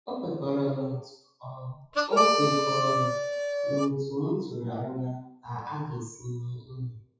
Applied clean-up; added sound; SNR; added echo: classical method WPE with log-MMSE.